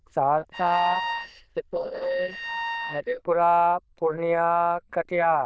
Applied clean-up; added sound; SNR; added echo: neural diffusion model UNIVERSE++.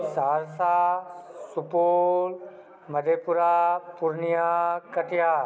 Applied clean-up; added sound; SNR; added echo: none; none; none; none.